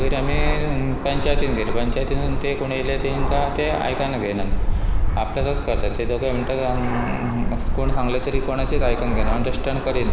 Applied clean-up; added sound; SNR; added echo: none; Fixed-wing aircraft, airplane; -3 dB; none.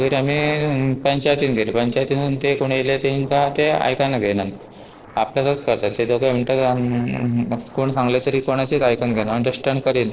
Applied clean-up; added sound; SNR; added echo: neural separator model SepFormer DNS4.